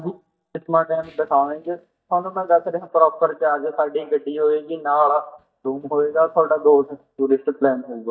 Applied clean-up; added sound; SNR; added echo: neural mask model DeepFilterNet 3.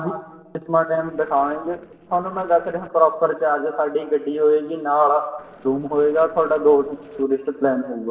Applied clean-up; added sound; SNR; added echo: neural separator model SepFormer DNS4.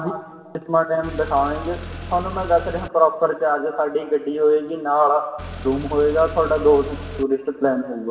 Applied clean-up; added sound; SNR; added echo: none; Car; 11 dB; reverberation time 1.8 s.